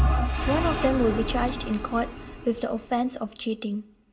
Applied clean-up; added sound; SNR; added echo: none; Engine / Vehicle; 1 dB; reverberation time 0.4 s.